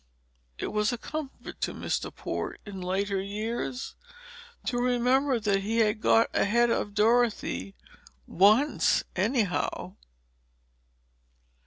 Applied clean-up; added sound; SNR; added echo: none; none; none; none.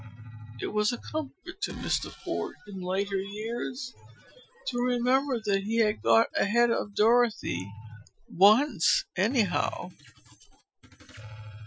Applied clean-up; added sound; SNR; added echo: classical method Wiener filter.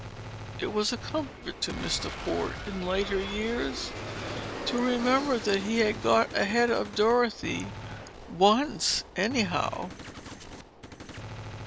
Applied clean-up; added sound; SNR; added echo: none; Aircraft + Gunshot, gunfire; 10 dB; none.